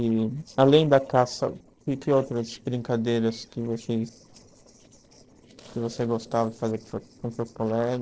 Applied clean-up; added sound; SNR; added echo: neural separator model SepFormer DNS4.